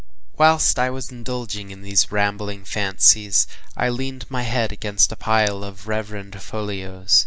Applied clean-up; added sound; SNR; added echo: none; none; none; none.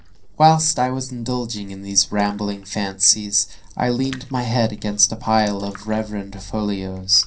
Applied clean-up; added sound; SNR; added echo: neural separator model SepFormer DNS4.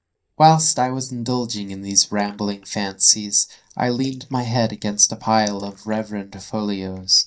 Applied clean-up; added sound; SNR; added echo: neural mask model DeepFilterNet 3.